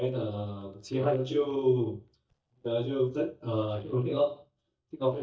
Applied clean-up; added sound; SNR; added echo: neural mask model DeepFilterNet 3.